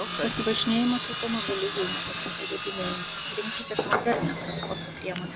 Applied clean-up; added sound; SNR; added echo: none; Tools; -3 dB; none.